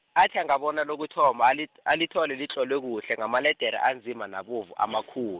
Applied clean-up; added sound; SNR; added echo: none; none; none; none.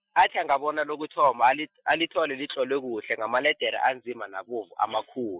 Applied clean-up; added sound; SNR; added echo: classical method Wiener filter.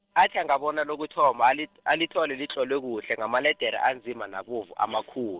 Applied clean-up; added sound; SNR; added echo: neural separator model SepFormer DNS4.